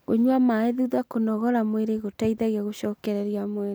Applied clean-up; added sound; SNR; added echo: none; none; none; none.